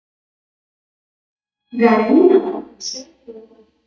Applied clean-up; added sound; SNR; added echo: neural mask model DeepFilterNet 3.